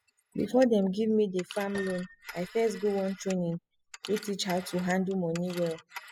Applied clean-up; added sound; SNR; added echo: classical method spectral subtraction.